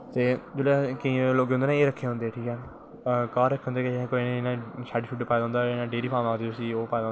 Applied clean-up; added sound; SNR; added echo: none; none; none; none.